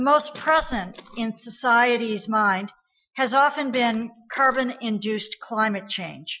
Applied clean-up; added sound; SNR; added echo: classical method Wiener filter.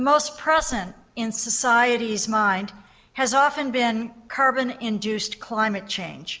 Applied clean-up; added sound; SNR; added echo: none; none; none; none.